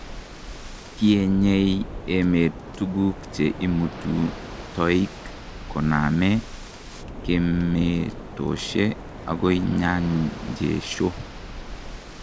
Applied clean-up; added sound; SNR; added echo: none; Waves, surf; 12 dB; none.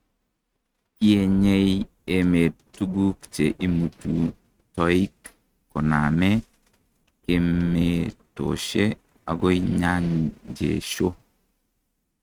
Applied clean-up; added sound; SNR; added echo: neural mask model RNNoise.